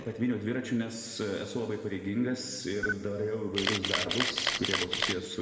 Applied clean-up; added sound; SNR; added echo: none; Camera; 0 dB; reverberation time 2.0 s.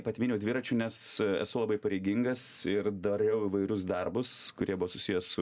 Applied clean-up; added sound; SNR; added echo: none; none; none; none.